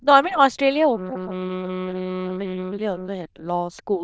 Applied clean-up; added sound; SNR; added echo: neural diffusion model UNIVERSE++.